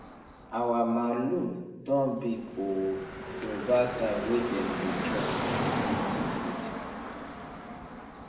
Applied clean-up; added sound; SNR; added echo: none; Car passing by / Traffic noise, roadway noise; 4 dB; reverberation time 1.1 s.